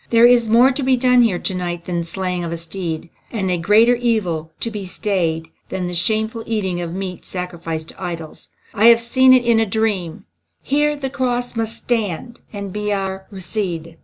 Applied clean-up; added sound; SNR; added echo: none; none; none; none.